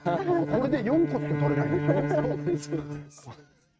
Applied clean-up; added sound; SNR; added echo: neural mask model RNNoise.